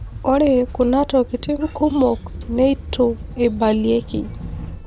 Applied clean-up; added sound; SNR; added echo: none; Train; 12 dB; none.